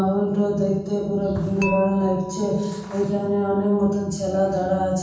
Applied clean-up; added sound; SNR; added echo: none; Dishes, pots, and pans / Chink, clink; 17 dB; reverberation time 1.2 s.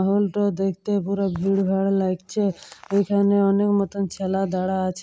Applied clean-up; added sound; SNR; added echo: none; none; none; none.